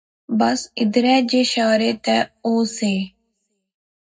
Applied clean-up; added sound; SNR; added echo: none; none; none; reverberation time 0.3 s.